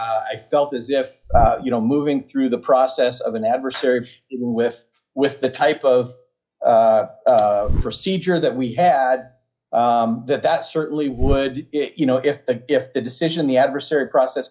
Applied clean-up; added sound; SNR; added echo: classical method log-MMSE.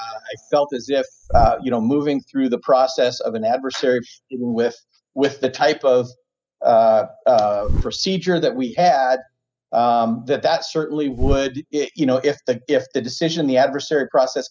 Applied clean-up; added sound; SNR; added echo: classical method spectral subtraction.